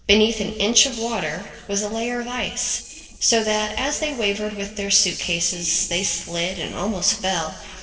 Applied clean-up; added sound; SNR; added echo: neural separator model SepFormer DNS4.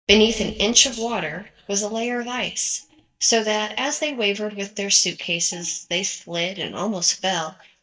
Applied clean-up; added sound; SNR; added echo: neural mask model DeepFilterNet 3.